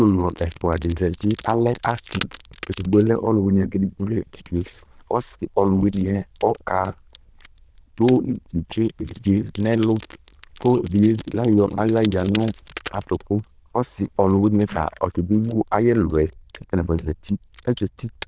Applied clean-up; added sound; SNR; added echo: neural diffusion model UNIVERSE++.